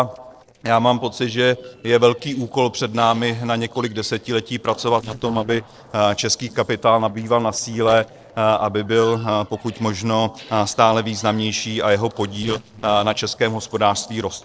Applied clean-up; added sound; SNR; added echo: neural separator model SepFormer DNS4.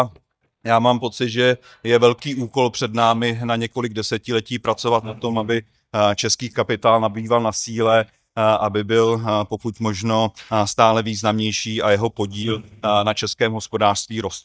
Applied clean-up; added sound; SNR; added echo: neural mask model DeepFilterNet 3.